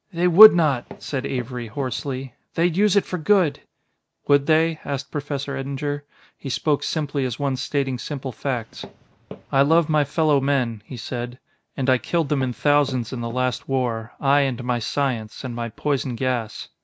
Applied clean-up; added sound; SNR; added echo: none; Walk, footsteps; 19 dB; none.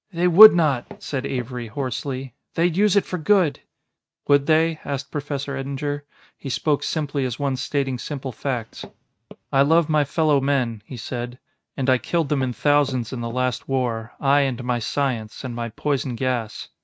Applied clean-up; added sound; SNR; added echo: neural mask model RNNoise.